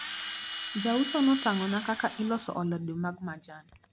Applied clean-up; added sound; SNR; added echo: none; Drill; 10 dB; none.